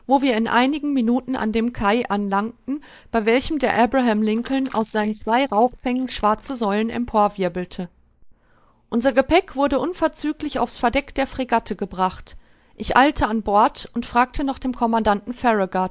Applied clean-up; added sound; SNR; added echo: neural mask model Resemble Enhance denoiser.